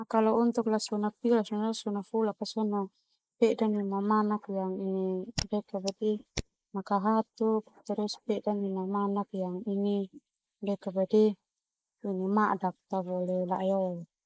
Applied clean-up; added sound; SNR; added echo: neural mask model Resemble Enhance denoiser.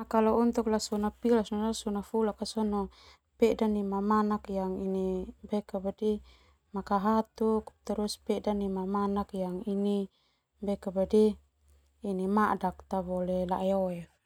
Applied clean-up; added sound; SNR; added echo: none; none; none; none.